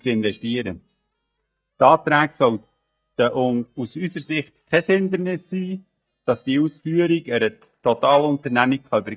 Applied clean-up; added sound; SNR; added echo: neural mask model DeepFilterNet 3.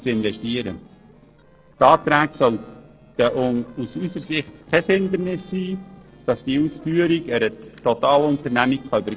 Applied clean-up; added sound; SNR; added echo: neural separator model SepFormer DNS4.